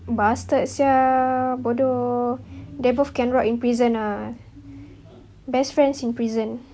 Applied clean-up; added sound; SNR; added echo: none; none; none; none.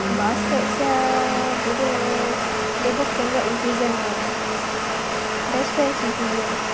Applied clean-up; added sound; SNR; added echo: none; Domestic sounds, home sounds; -2 dB; none.